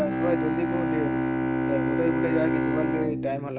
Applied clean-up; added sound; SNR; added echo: neural mask model RNNoise.